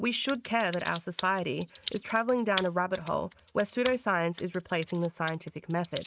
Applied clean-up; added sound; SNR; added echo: neural mask model RNNoise.